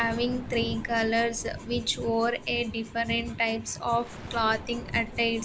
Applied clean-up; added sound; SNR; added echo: none; Explosion; 16 dB; none.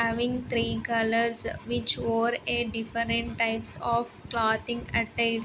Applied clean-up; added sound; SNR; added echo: none; none; none; none.